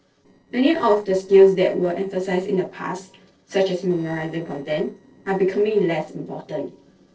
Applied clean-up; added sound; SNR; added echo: neural separator model SepFormer DNS4.